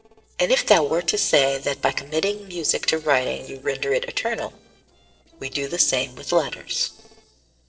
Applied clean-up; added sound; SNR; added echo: neural separator model SepFormer DNS4.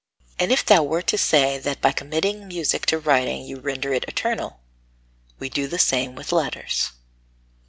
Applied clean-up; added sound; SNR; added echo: none; none; none; none.